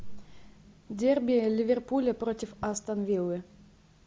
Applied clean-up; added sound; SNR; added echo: none; none; none; none.